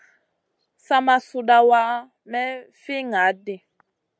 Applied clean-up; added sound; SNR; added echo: none; none; none; none.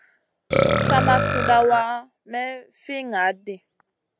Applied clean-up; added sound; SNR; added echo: none; Burping, eructation; 0 dB; none.